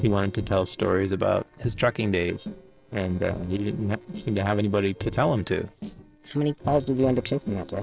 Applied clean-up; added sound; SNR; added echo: neural separator model SepFormer DNS4.